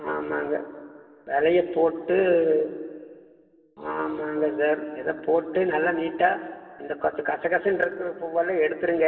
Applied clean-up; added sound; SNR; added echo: none; none; none; reverberation time 2.0 s.